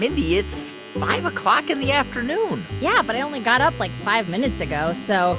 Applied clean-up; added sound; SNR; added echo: none; Domestic sounds, home sounds; 19 dB; none.